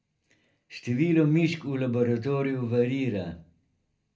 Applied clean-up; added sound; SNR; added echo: none; none; none; reverberation time 0.3 s.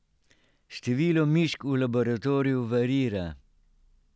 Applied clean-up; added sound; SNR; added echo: none; none; none; none.